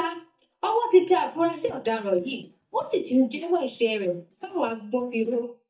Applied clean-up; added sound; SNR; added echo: neural mask model DeepFilterNet 3.